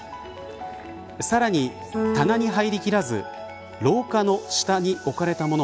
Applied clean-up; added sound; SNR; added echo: none; Keyboard (musical); 11 dB; none.